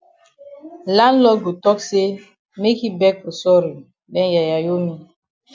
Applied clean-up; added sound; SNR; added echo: none; none; none; none.